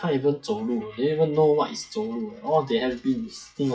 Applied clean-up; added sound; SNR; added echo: classical method WPE with log-MMSE.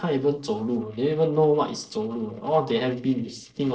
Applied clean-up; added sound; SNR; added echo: neural separator model SepFormer DNS4.